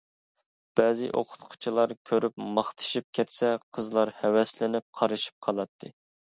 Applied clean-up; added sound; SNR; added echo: none; none; none; none.